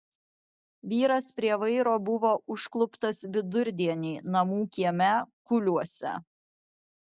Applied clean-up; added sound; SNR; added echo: none; none; none; none.